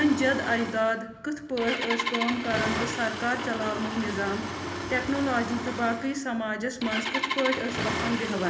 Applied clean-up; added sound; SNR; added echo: none; Engine starting; 4 dB; reverberation time 0.8 s.